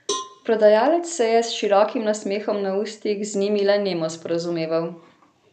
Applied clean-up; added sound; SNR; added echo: none; Cowbell; 14 dB; none.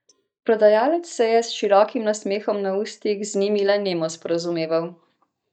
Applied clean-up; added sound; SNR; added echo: neural mask model DeepFilterNet 3.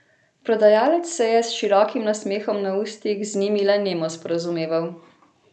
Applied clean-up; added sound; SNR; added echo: none; none; none; none.